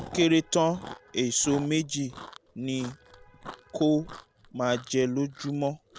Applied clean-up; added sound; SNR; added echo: none; Chewing, mastication; 18 dB; none.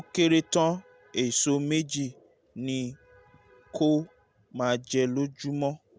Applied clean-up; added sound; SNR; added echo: none; none; none; none.